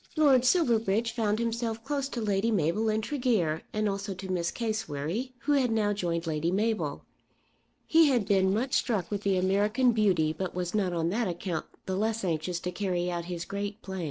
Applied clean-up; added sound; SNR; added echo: neural separator model SepFormer DNS4.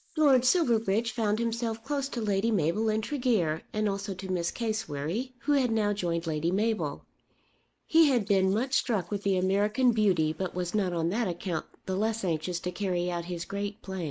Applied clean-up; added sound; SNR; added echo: neural mask model Resemble Enhance denoiser.